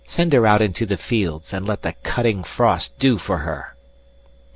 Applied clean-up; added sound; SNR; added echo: none; none; none; none.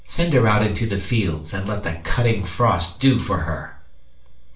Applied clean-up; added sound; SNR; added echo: none; none; none; reverberation time 0.4 s.